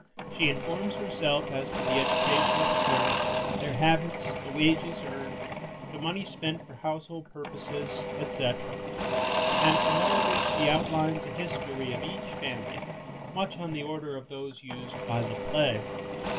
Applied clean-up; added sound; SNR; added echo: none; Engine / Drill / Mechanisms; -1 dB; reverberation time 0.2 s.